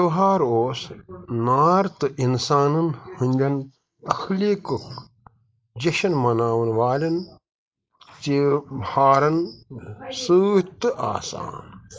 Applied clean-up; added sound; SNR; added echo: neural mask model Resemble Enhance denoiser.